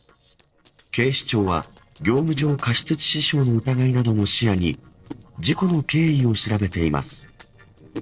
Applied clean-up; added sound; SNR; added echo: neural separator model SepFormer DNS4.